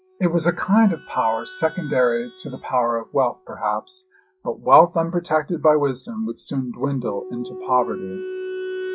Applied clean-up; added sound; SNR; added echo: classical method log-MMSE.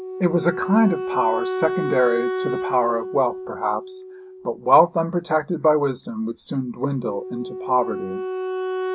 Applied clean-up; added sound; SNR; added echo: none; Wind instrument, woodwind instrument; 7 dB; none.